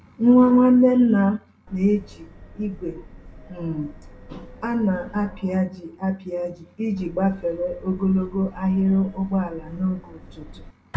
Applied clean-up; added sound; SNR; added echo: none; Subway, metro, underground; 20 dB; none.